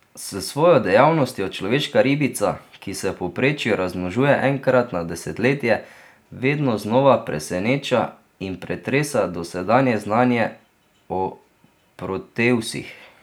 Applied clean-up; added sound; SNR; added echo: none; none; none; none.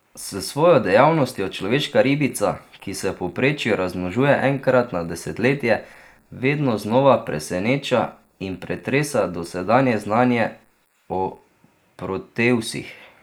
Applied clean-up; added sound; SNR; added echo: neural mask model Resemble Enhance denoiser.